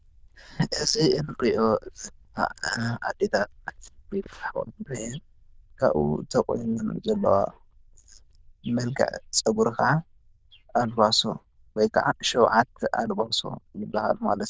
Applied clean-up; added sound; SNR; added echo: neural diffusion model UNIVERSE++.